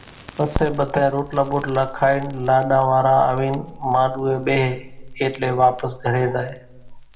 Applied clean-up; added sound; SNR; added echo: none; Crackle; 15 dB; reverberation time 0.5 s.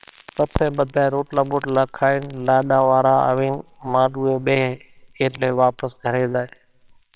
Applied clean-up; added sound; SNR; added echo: neural separator model SepFormer WHAMR!.